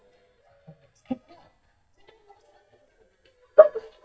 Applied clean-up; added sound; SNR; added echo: neural mask model DeepFilterNet 3.